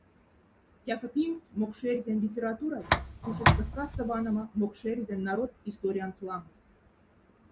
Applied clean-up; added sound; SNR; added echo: none; Tick; -5 dB; none.